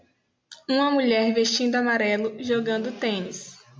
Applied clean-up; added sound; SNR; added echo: none; none; none; none.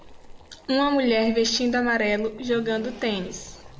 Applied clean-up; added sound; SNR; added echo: none; Boiling; 19 dB; none.